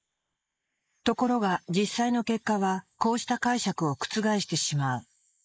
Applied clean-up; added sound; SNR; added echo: neural mask model Resemble Enhance denoiser.